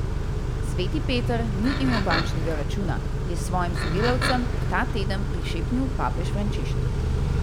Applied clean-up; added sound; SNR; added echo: none; Idling / Accelerating, revving, vroom / Car + Livestock, farm animals, working animals; -5 dB; none.